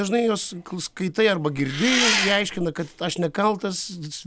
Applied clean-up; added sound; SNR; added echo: none; Engine; 0 dB; none.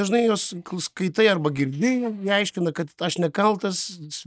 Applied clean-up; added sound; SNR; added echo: neural mask model DeepFilterNet 3.